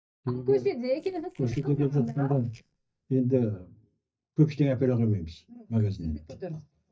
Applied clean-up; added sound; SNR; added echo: neural mask model DeepFilterNet 3.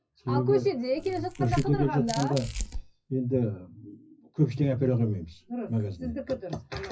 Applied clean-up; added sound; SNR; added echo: classical method WPE with log-MMSE.